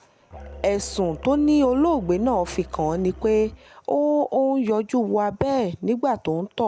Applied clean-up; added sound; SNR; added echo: none; Musical instrument; 17 dB; none.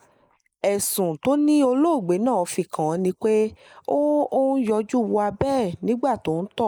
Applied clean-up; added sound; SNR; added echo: neural mask model Resemble Enhance denoiser.